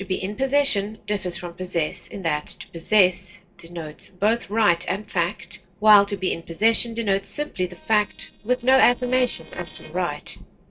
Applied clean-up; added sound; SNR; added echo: neural separator model SepFormer DNS4.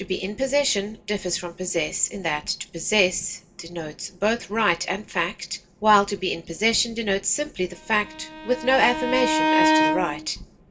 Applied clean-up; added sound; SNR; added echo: none; Bowed string instrument; 0 dB; reverberation time 0.2 s.